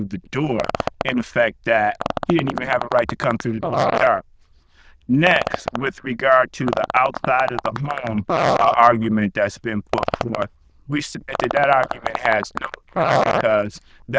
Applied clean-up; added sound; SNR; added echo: neural diffusion model UNIVERSE++.